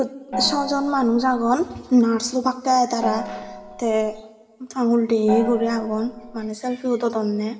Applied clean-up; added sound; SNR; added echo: none; Gong; 10 dB; reverberation time 1.3 s.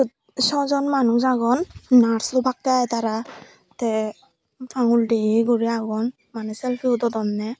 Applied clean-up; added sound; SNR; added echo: none; none; none; none.